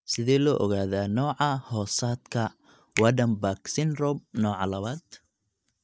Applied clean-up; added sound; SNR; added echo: neural mask model DeepFilterNet 3.